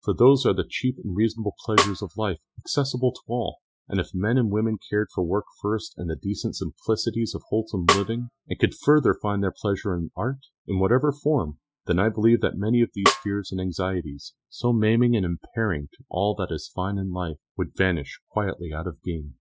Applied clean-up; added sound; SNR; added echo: classical method spectral subtraction.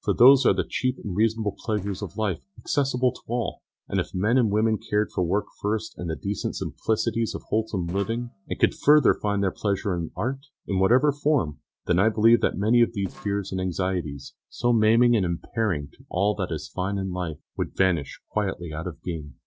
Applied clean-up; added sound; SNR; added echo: neural separator model SepFormer DNS4.